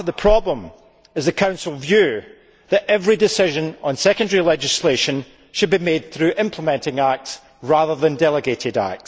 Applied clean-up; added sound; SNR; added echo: none; none; none; none.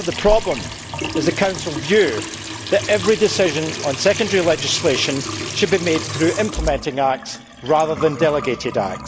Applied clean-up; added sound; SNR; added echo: none; Trickle, dribble / Sink (filling or washing) / Water tap, faucet; 8 dB; none.